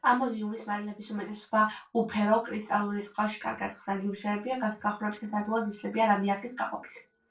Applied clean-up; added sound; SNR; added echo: neural separator model SepFormer DNS4.